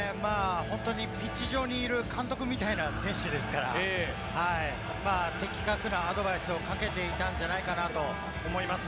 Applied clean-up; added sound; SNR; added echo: none; Chicken, rooster; 19 dB; none.